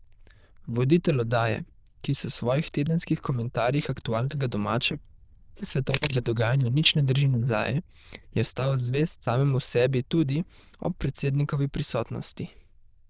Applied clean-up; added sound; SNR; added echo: neural diffusion model UNIVERSE++.